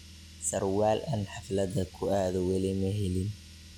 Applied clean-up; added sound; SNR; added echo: none; Car; 18 dB; none.